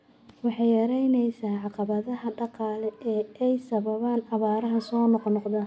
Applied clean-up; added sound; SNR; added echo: none; none; none; none.